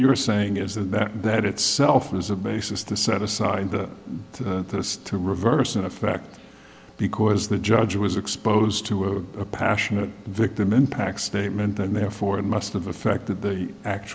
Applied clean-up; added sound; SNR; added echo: none; none; none; none.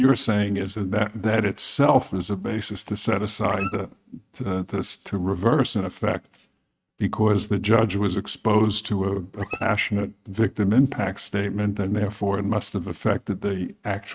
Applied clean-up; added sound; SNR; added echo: neural mask model RNNoise.